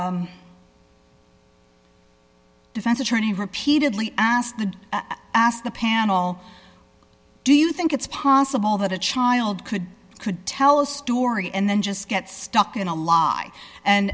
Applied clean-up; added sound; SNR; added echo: none; none; none; none.